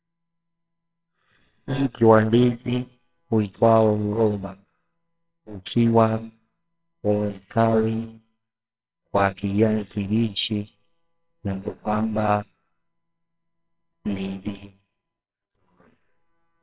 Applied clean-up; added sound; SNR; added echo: neural separator model SepFormer WHAMR!.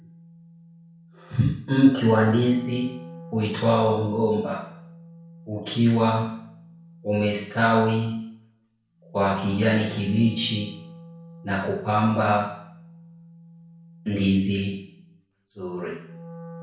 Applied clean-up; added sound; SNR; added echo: none; Wind instrument, woodwind instrument; 19 dB; reverberation time 0.6 s.